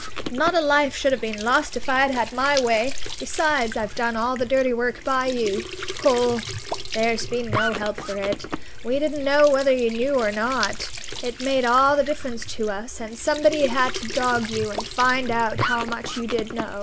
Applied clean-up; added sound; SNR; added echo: none; Squeak / Trickle, dribble / Sink (filling or washing); 11 dB; none.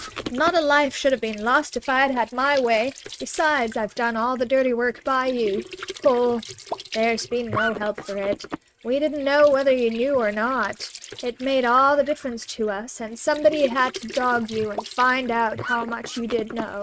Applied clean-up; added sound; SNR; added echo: neural mask model RNNoise.